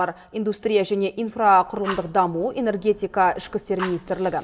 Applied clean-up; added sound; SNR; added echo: none; Fire; 18 dB; reverberation time 0.5 s.